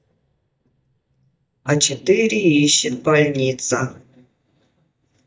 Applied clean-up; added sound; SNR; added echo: neural mask model DeepFilterNet 3.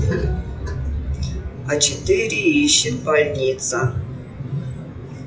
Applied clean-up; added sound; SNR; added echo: classical method WPE with log-MMSE.